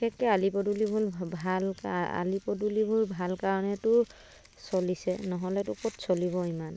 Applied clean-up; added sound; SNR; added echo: none; none; none; none.